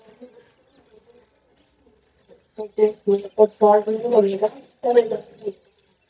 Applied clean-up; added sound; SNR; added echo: neural mask model DeepFilterNet 3.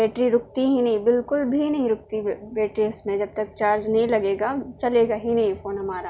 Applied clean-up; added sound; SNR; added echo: none; none; none; none.